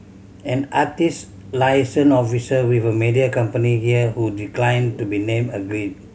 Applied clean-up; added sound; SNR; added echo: none; none; none; none.